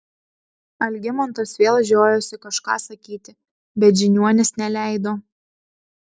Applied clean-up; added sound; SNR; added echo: none; none; none; none.